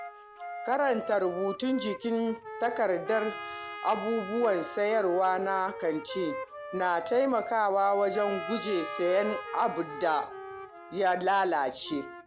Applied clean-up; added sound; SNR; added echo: none; Trumpet + Wind instrument, woodwind instrument; 11 dB; none.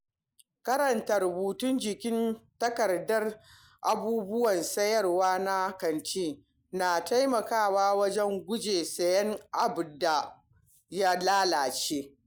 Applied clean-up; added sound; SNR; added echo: none; none; none; none.